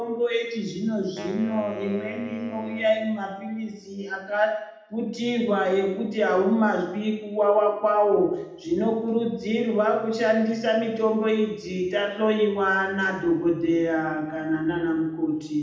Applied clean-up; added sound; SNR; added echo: none; Wind instrument, woodwind instrument; 17 dB; reverberation time 0.8 s.